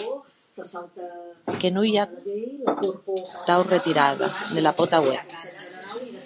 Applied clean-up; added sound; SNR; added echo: none; none; none; none.